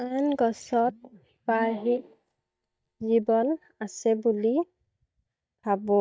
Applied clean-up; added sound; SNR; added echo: neural mask model DeepFilterNet 3.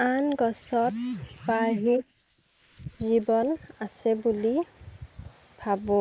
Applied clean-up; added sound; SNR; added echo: neural mask model Resemble Enhance denoiser.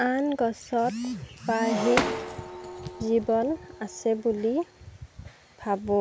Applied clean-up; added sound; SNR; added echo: none; Shatter; 6 dB; none.